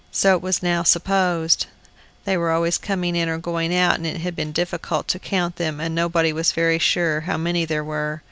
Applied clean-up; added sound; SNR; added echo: none; none; none; none.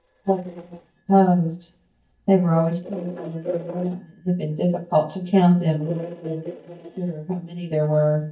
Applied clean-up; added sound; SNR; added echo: neural mask model DeepFilterNet 3.